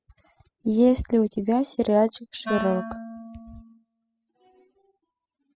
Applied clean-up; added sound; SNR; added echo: classical method spectral subtraction.